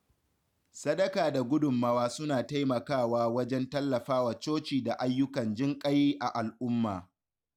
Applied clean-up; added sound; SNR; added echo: none; none; none; none.